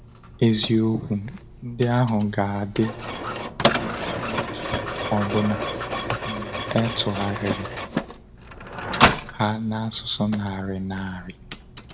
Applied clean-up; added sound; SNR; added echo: none; Mechanisms; 2 dB; reverberation time 1.1 s.